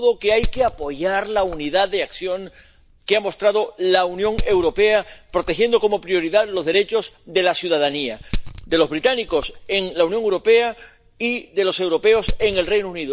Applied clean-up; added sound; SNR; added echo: none; Glass; 11 dB; none.